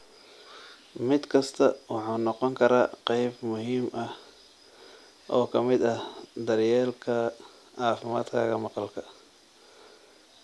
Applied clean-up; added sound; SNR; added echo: none; none; none; none.